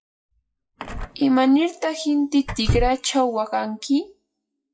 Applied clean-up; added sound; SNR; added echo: classical method WPE with log-MMSE.